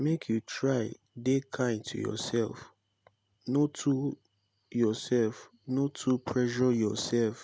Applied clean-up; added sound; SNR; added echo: none; none; none; none.